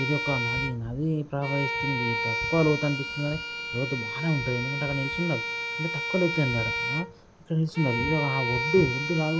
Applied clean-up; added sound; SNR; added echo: none; Bowed string instrument; 3 dB; none.